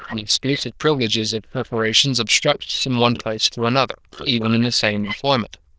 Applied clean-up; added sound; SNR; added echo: neural diffusion model UNIVERSE++.